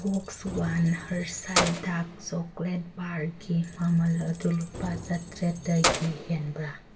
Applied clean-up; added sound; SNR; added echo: none; Keys jangling; 6 dB; reverberation time 0.1 s.